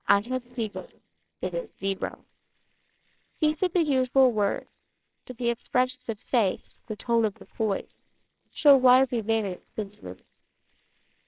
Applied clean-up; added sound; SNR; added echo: neural separator model SepFormer WHAMR!.